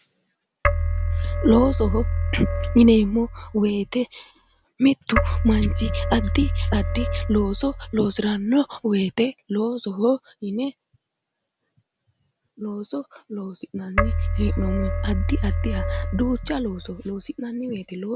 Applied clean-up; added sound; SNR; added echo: none; Keyboard (musical); 1 dB; none.